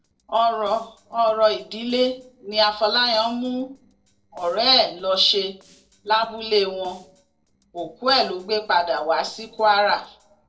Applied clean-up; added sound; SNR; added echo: neural separator model SepFormer DNS4.